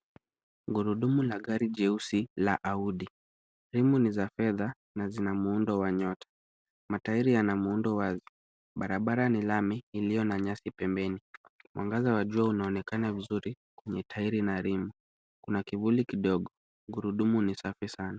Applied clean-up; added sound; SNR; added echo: none; none; none; none.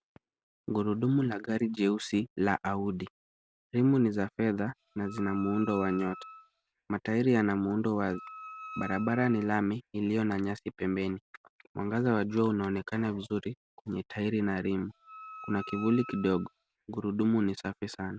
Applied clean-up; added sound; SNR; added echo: none; Wind instrument, woodwind instrument; 16 dB; none.